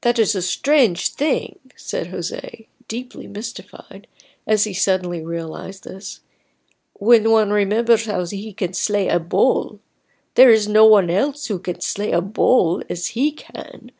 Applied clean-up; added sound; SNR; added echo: none; none; none; none.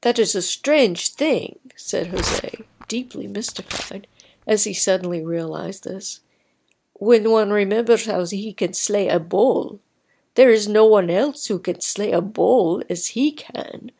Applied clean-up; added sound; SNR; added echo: none; Tearing; 15 dB; none.